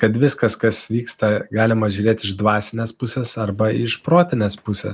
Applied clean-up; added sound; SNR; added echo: none; none; none; none.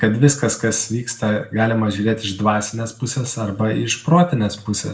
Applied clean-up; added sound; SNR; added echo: none; none; none; reverberation time 0.4 s.